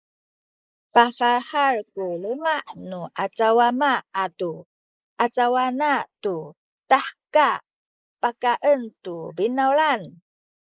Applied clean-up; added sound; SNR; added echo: neural mask model Resemble Enhance denoiser.